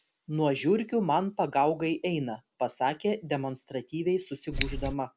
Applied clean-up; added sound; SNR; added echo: neural mask model Resemble Enhance denoiser.